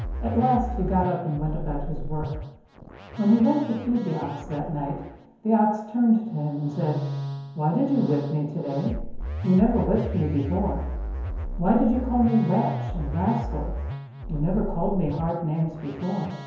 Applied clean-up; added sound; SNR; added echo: none; Musical instrument; 6 dB; reverberation time 0.9 s.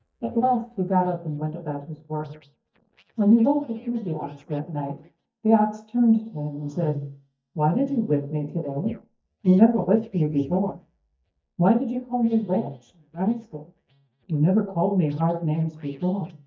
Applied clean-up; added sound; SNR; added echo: neural mask model DeepFilterNet 3.